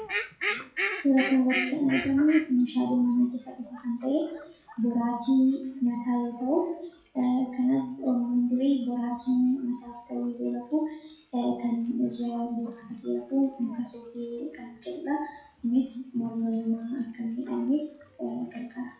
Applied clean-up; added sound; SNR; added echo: classical method WPE with log-MMSE.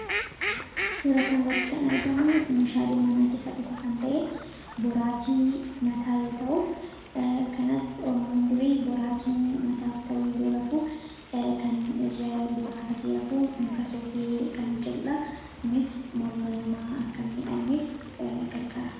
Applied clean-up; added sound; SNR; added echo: none; Fowl; 12 dB; reverberation time 1.0 s.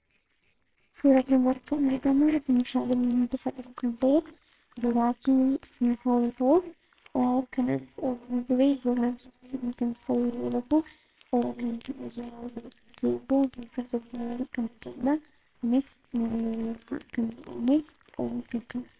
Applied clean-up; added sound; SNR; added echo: neural separator model SepFormer WHAMR!.